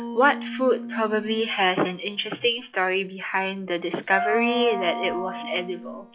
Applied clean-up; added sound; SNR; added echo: classical method log-MMSE.